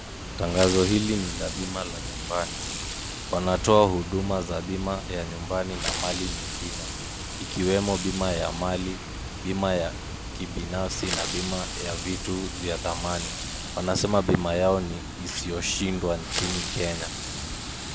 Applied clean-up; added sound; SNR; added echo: none; Fireworks + Water; 5 dB; none.